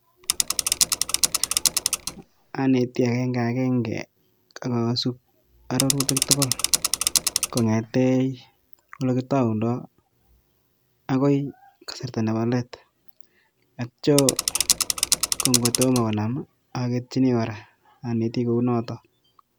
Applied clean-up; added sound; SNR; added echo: none; Mechanisms / Bicycle; -1 dB; none.